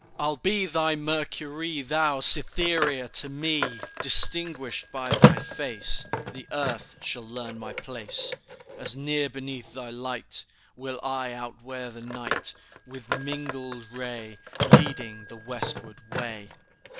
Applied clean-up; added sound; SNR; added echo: none; Telephone; 2 dB; none.